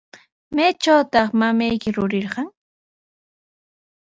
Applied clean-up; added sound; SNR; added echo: none; none; none; none.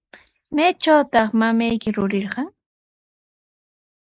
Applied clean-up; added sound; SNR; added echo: neural mask model Resemble Enhance denoiser.